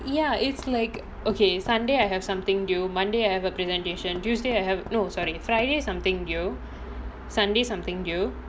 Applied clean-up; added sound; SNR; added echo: none; Knock / Wood; 19 dB; none.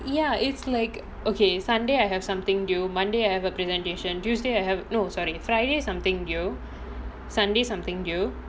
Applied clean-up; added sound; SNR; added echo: none; none; none; none.